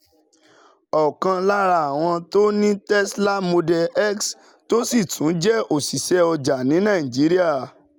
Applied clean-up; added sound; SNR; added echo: none; none; none; none.